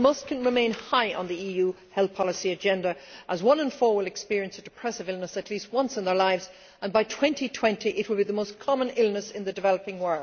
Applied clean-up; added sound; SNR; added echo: none; none; none; none.